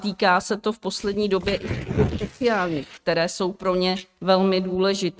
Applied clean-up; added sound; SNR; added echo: neural mask model RNNoise.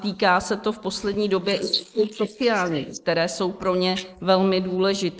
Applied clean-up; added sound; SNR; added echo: neural mask model Resemble Enhance denoiser.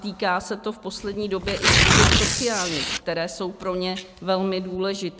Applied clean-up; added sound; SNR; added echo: none; Tearing; -2 dB; none.